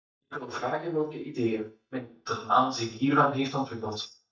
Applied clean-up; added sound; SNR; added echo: neural mask model DeepFilterNet 3.